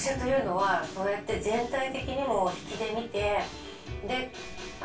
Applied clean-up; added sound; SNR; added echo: none; Thunder / Rain; 15 dB; reverberation time 0.2 s.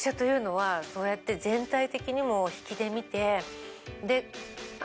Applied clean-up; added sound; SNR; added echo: none; none; none; none.